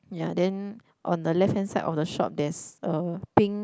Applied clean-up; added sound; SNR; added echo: none; none; none; none.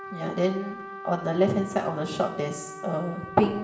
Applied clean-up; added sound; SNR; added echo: none; Trumpet; 13 dB; reverberation time 0.8 s.